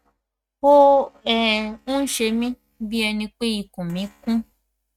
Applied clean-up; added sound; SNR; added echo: neural mask model RNNoise.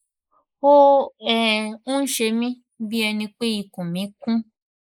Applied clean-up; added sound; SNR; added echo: neural mask model Resemble Enhance denoiser.